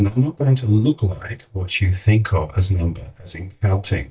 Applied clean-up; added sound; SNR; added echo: neural mask model DeepFilterNet 3.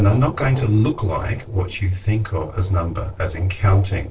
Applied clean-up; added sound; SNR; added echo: neural separator model SepFormer DNS4.